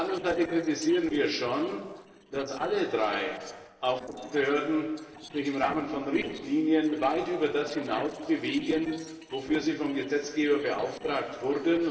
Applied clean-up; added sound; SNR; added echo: neural separator model SepFormer DNS4.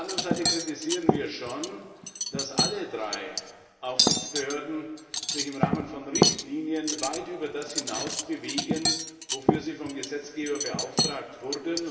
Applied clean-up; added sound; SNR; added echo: none; Cutlery, silverware; -4 dB; reverberation time 1.3 s.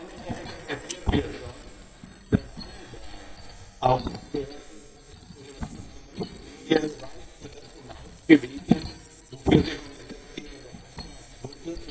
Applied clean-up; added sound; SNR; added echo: neural mask model DeepFilterNet 3.